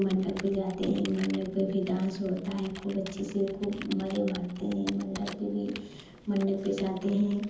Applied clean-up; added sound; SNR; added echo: none; Computer keyboard; 16 dB; reverberation time 0.8 s.